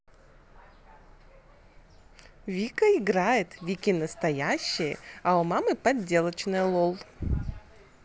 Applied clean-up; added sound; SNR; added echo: none; none; none; none.